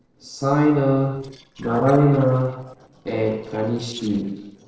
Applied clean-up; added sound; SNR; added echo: neural separator model SepFormer DNS4.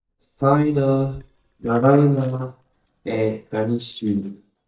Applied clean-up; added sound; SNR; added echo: neural mask model DeepFilterNet 3.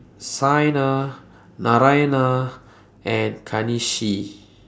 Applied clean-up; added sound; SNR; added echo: none; none; none; none.